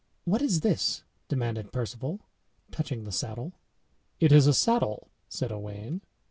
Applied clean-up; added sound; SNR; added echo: none; none; none; none.